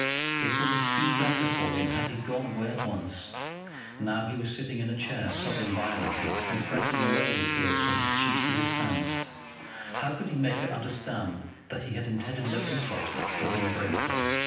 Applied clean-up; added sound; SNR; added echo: none; Motorcycle; -2 dB; reverberation time 0.9 s.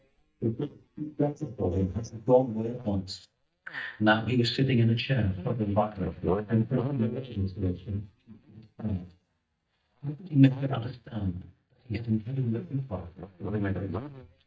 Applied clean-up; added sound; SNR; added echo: neural mask model DeepFilterNet 3.